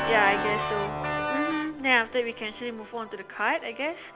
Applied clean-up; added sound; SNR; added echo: none; Organ; 4 dB; none.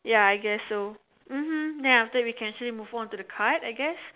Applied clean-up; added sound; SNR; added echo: none; none; none; none.